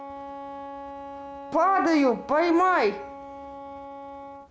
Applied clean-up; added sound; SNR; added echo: none; Wind instrument, woodwind instrument; 13 dB; none.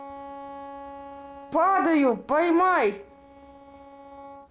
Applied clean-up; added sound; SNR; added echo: neural separator model SepFormer DNS4.